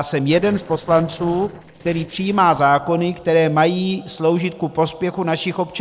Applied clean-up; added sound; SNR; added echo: neural separator model SepFormer DNS4.